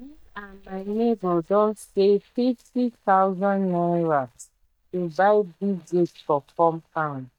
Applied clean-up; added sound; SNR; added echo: neural mask model DeepFilterNet 3.